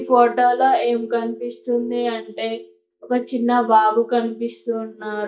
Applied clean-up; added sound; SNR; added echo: neural mask model DeepFilterNet 3.